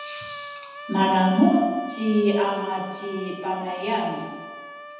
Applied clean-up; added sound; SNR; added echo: none; Trumpet; 14 dB; reverberation time 1.1 s.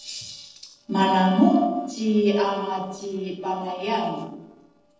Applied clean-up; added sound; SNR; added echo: neural separator model SepFormer DNS4.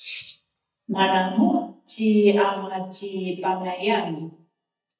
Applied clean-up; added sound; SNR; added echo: neural mask model DeepFilterNet 3.